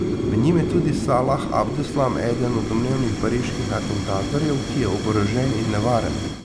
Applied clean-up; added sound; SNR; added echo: none; Fire; 3 dB; none.